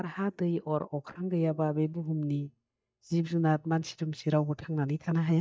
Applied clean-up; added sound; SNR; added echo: neural mask model DeepFilterNet 3.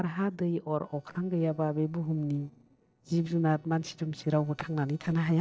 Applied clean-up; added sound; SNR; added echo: neural separator model SepFormer DNS4.